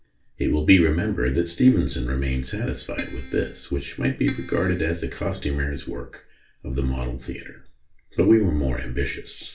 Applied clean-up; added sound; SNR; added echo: none; Keyboard (musical); 13 dB; reverberation time 0.3 s.